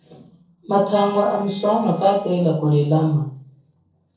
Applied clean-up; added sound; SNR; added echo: neural separator model SepFormer DNS4.